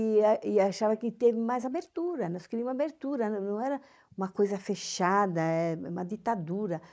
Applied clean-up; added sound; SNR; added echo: neural mask model Resemble Enhance denoiser.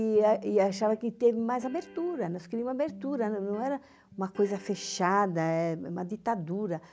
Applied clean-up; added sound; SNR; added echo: none; Electric guitar; 19 dB; none.